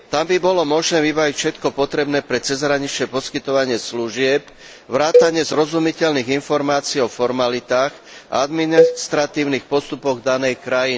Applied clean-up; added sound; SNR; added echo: none; Cowbell; 1 dB; none.